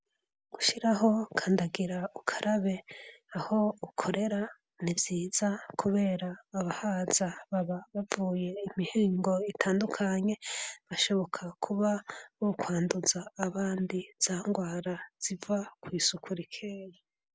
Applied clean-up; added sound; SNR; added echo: none; none; none; none.